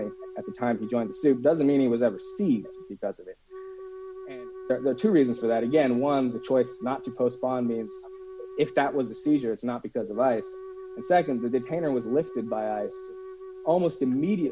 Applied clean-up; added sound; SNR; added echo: none; Wind instrument, woodwind instrument; 15 dB; none.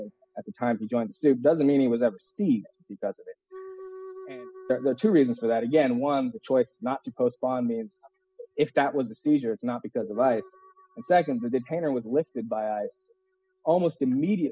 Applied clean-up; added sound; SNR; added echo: classical method spectral subtraction.